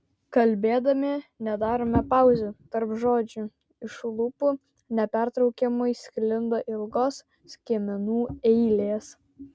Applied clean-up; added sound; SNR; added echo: none; none; none; none.